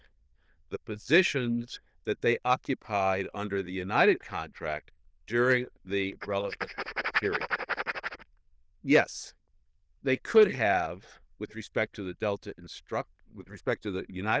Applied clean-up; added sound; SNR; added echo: neural diffusion model UNIVERSE++.